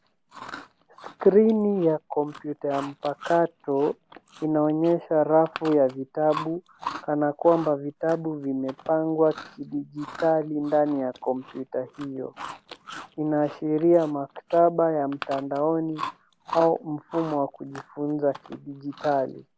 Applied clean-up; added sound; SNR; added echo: none; Chewing, mastication; 17 dB; none.